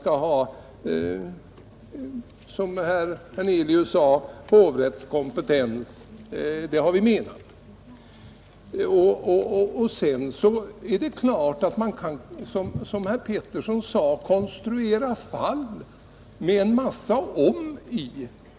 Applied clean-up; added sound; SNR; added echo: none; none; none; none.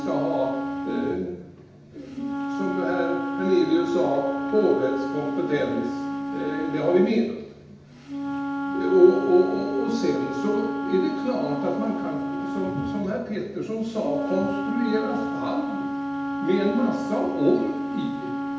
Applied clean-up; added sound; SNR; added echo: none; Wind instrument, woodwind instrument; 4 dB; reverberation time 0.9 s.